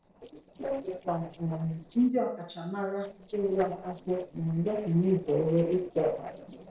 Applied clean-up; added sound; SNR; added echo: neural separator model SepFormer DNS4.